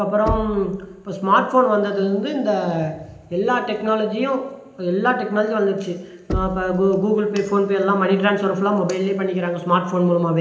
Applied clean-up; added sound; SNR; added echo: none; Knock; 13 dB; reverberation time 0.8 s.